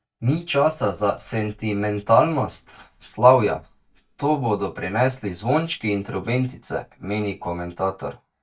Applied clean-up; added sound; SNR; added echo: neural mask model DeepFilterNet 3.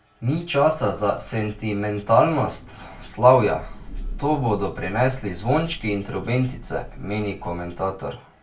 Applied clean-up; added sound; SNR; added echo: none; Thunder / Rain; 14 dB; reverberation time 0.2 s.